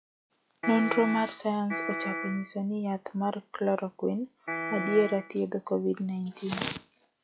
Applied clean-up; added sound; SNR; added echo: classical method log-MMSE.